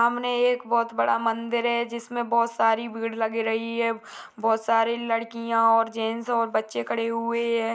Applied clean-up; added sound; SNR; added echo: none; none; none; none.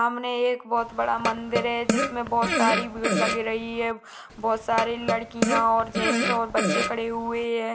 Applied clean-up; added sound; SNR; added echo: none; Fart; 2 dB; none.